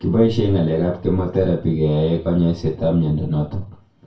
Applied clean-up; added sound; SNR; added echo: none; none; none; reverberation time 0.3 s.